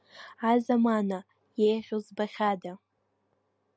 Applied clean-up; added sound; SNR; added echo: none; none; none; none.